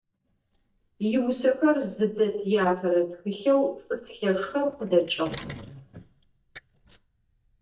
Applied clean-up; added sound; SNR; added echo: neural mask model DeepFilterNet 3.